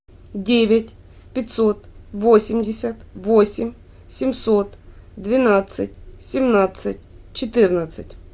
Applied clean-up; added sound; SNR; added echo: none; none; none; none.